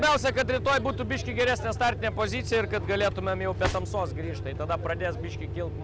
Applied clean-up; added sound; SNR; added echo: none; Drawer open or close; 16 dB; none.